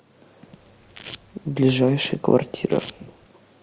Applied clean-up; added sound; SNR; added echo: none; Domestic sounds, home sounds; 14 dB; none.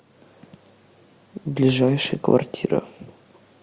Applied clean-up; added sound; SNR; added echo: none; none; none; none.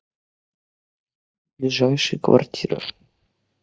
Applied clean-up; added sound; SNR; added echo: neural mask model DeepFilterNet 3.